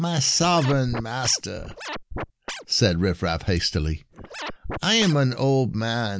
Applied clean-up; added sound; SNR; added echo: none; Scratching (performance technique); 11 dB; none.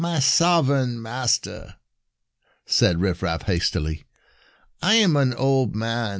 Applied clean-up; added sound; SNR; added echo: none; none; none; none.